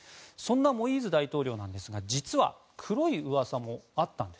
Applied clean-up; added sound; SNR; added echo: none; none; none; none.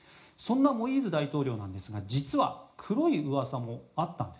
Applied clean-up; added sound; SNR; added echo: none; none; none; reverberation time 0.4 s.